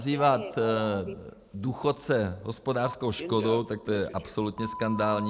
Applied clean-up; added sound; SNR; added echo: none; Telephone; 13 dB; none.